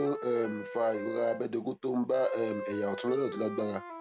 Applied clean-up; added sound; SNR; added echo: none; Wind instrument, woodwind instrument; 9 dB; none.